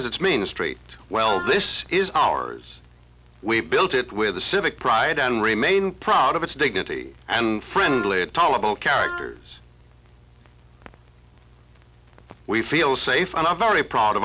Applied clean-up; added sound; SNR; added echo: none; Wind instrument, woodwind instrument; 10 dB; none.